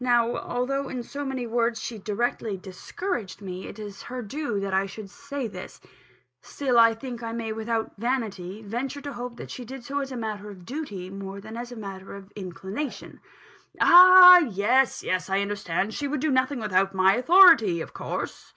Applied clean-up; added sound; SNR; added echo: neural mask model Resemble Enhance denoiser.